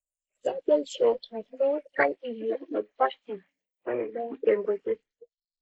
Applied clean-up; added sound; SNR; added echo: neural mask model Resemble Enhance denoiser.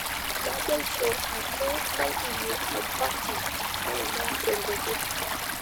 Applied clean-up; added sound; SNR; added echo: none; Stream; -4 dB; none.